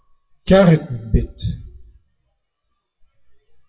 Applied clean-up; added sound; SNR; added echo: classical method WPE with log-MMSE.